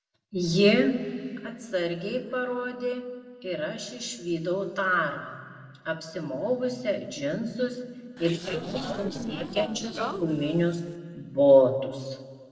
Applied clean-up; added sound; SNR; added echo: neural separator model SepFormer DNS4.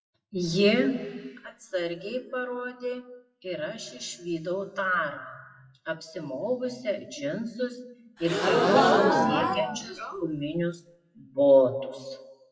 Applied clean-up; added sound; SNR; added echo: classical method WPE with log-MMSE.